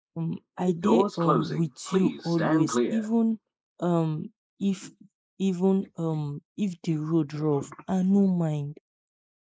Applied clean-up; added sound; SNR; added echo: neural mask model Resemble Enhance denoiser.